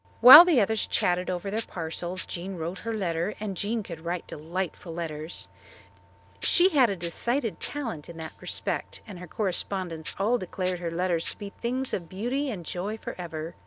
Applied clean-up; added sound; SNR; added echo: none; Rattle (instrument); 12 dB; none.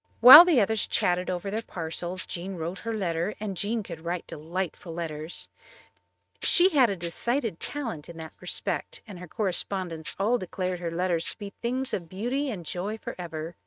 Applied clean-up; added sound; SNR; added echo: neural mask model RNNoise.